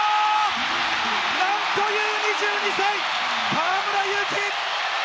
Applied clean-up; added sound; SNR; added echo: none; none; none; none.